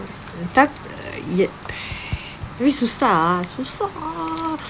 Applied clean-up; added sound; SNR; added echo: none; Cricket + Gurgling / Liquid; 19 dB; none.